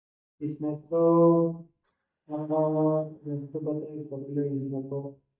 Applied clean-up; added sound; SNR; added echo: neural mask model DeepFilterNet 3.